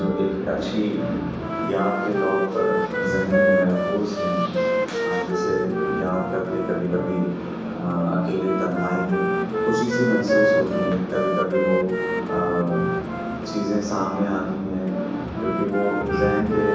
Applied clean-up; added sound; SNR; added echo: none; Wind instrument, woodwind instrument; 2 dB; reverberation time 1.1 s.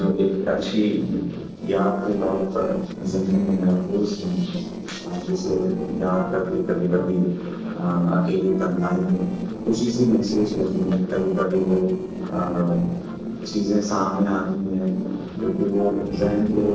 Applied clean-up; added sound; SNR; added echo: neural separator model SepFormer DNS4.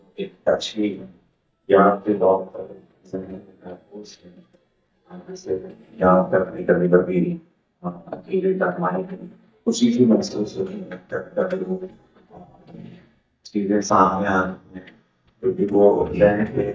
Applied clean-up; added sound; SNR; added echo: neural mask model DeepFilterNet 3.